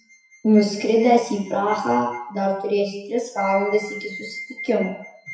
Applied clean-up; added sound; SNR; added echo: classical method WPE with log-MMSE.